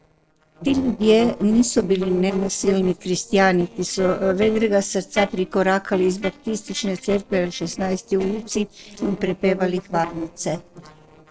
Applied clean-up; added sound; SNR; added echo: neural separator model SepFormer DNS4.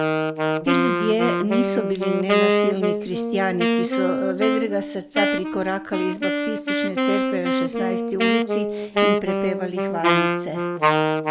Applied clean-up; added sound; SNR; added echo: none; Wind instrument, woodwind instrument; -4 dB; none.